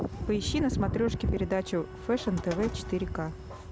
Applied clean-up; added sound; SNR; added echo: none; Wind instrument, woodwind instrument; 18 dB; none.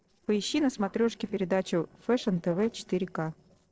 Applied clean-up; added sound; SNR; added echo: neural separator model SepFormer DNS4.